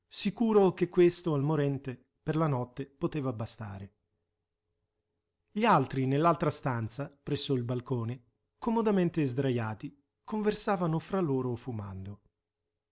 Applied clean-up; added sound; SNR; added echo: none; none; none; none.